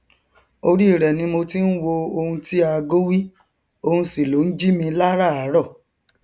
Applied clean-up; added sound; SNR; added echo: none; none; none; none.